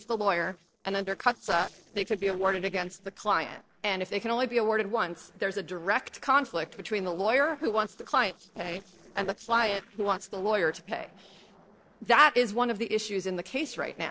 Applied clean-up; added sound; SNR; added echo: neural separator model SepFormer DNS4.